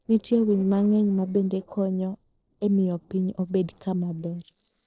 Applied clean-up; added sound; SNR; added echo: neural separator model SepFormer DNS4.